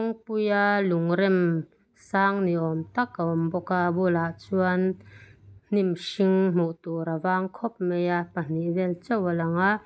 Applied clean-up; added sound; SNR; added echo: none; none; none; none.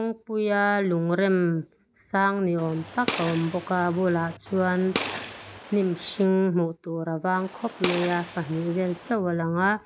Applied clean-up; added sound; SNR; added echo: none; Gunshot, gunfire; 10 dB; none.